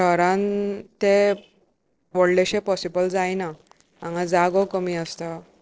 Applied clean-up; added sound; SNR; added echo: neural separator model SepFormer DNS4.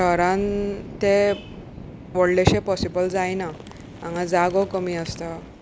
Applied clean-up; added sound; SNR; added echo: none; Boom; 16 dB; none.